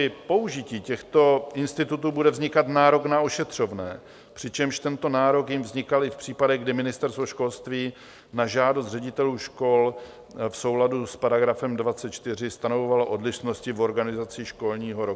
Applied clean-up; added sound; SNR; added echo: none; none; none; none.